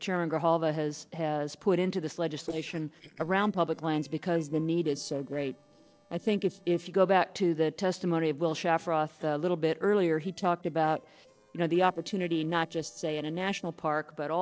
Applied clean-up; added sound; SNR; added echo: neural separator model SepFormer DNS4.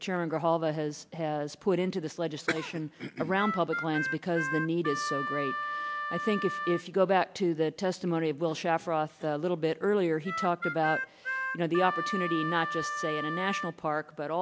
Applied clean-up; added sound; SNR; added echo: none; Harmonica; 4 dB; none.